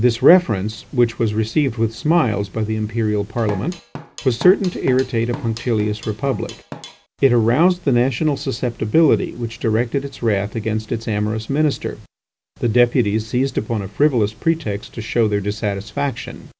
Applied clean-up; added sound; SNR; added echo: none; Drum kit; 16 dB; none.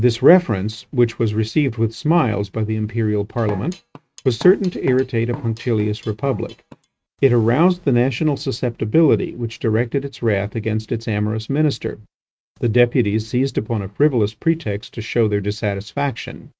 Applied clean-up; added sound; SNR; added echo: neural mask model RNNoise.